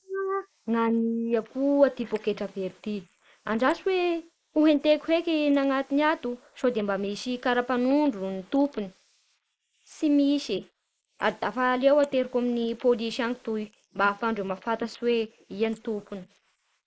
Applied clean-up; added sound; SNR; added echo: neural mask model Resemble Enhance denoiser.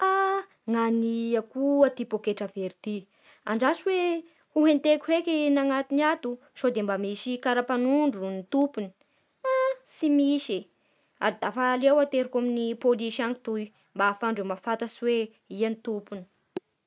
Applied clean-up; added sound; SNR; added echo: none; none; none; none.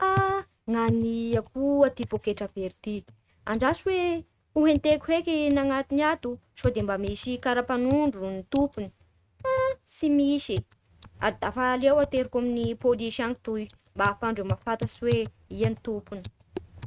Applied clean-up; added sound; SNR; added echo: neural mask model RNNoise.